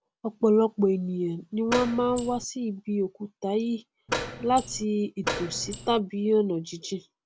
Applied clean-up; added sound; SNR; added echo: none; Door; 6 dB; none.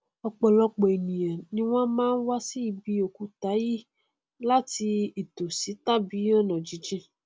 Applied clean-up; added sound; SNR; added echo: none; none; none; none.